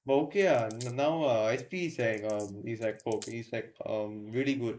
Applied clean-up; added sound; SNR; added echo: neural mask model Resemble Enhance denoiser.